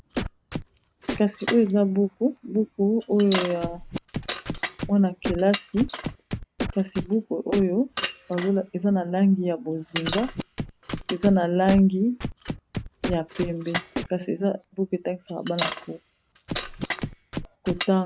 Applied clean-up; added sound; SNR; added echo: none; Bicycle + Scratching (performance technique); 9 dB; none.